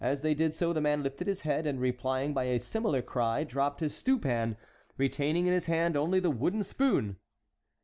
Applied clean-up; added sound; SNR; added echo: none; none; none; none.